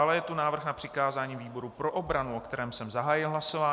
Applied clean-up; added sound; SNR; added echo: none; none; none; none.